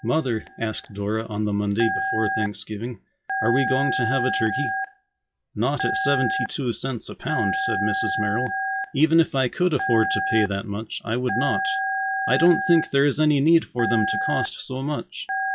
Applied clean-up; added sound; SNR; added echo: classical method log-MMSE.